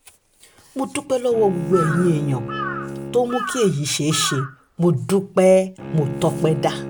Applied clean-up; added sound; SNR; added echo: none; Bird vocalization, bird call, bird song / Crow + Bowed string instrument; 10 dB; none.